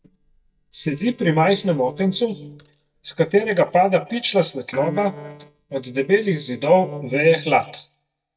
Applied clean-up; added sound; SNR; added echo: neural mask model DeepFilterNet 3.